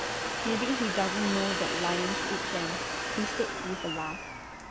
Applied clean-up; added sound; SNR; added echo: none; Domestic sounds, home sounds; -1 dB; none.